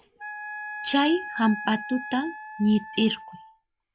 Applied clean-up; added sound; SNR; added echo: none; Wind instrument, woodwind instrument; 11 dB; none.